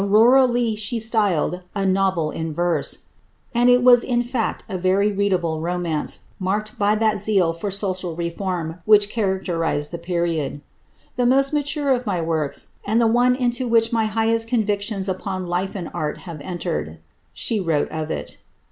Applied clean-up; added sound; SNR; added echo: none; none; none; none.